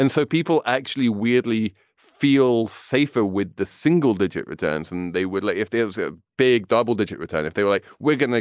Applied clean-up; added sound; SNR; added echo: none; none; none; none.